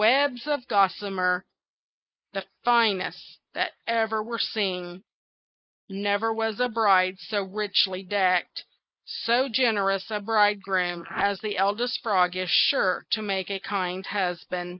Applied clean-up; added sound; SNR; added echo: neural mask model Resemble Enhance denoiser.